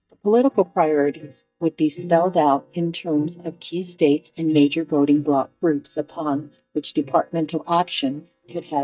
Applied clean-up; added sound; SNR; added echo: neural mask model DeepFilterNet 3.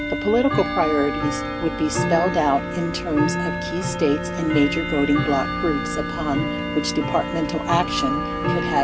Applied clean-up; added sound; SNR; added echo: none; Tick-tock / Bell; 2 dB; none.